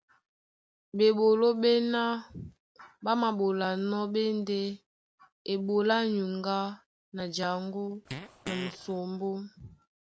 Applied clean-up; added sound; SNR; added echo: none; Fart; 12 dB; none.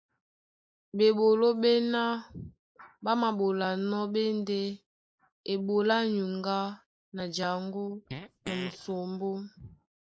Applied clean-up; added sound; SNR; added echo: neural mask model Resemble Enhance denoiser.